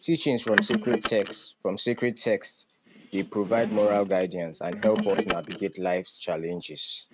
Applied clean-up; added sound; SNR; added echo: neural mask model RNNoise.